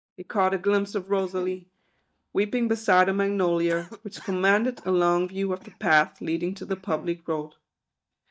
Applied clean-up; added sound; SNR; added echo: neural mask model DeepFilterNet 3.